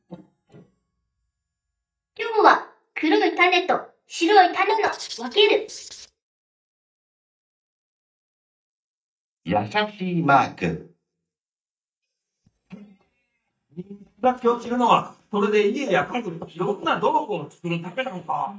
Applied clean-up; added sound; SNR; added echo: neural mask model DeepFilterNet 3.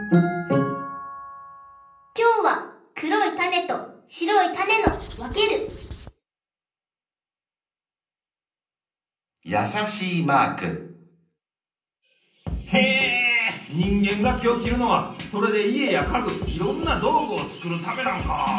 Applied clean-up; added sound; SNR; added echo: none; Writing; 7 dB; reverberation time 0.6 s.